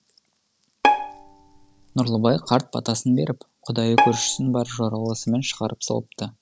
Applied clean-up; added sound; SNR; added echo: none; Bowed string instrument; 1 dB; none.